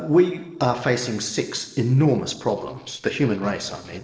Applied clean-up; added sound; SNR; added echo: neural separator model SepFormer DNS4.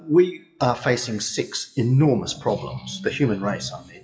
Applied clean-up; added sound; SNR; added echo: classical method WPE with log-MMSE.